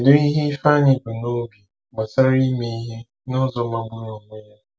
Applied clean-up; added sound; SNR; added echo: none; none; none; none.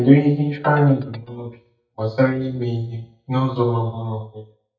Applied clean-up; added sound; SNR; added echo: neural mask model DeepFilterNet 3.